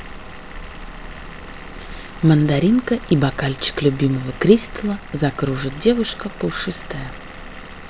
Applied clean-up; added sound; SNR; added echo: none; Engine / Vehicle; 17 dB; none.